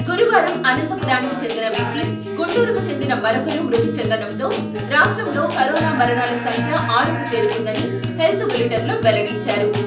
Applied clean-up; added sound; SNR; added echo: none; Guitar; 5 dB; reverberation time 0.6 s.